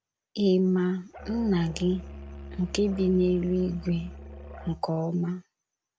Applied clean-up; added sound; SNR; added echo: none; Musical instrument; 14 dB; none.